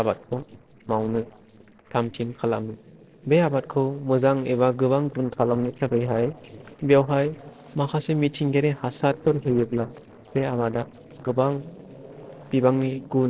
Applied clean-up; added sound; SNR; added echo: neural separator model SepFormer DNS4.